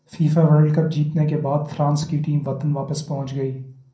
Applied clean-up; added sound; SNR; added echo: none; none; none; reverberation time 0.6 s.